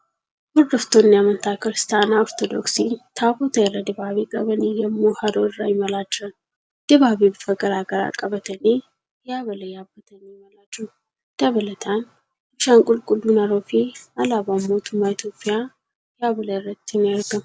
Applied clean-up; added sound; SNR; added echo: none; none; none; none.